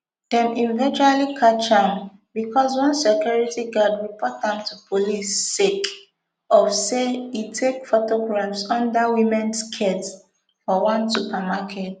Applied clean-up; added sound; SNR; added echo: none; none; none; none.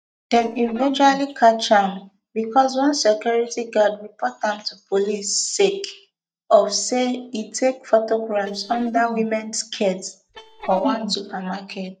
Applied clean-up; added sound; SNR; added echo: neural mask model DeepFilterNet 3.